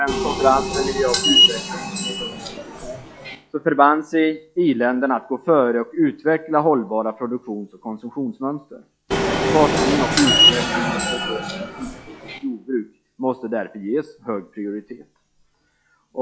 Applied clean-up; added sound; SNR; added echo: classical method log-MMSE.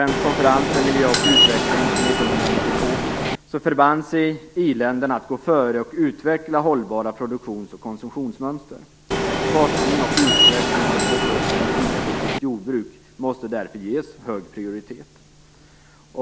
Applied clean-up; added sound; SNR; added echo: none; Subway, metro, underground; -4 dB; none.